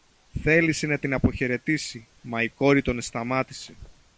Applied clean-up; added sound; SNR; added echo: none; none; none; none.